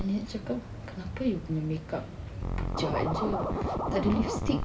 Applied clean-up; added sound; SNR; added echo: none; Scratching (performance technique); 2 dB; none.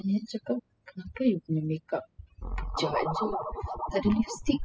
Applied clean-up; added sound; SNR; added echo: classical method spectral subtraction.